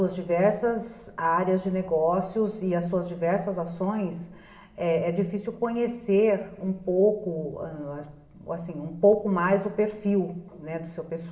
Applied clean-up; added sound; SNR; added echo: none; none; none; reverberation time 1.4 s.